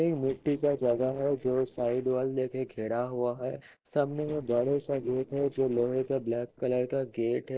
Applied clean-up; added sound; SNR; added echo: neural separator model SepFormer DNS4.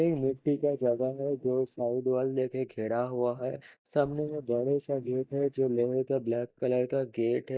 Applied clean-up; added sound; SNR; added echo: neural mask model DeepFilterNet 3.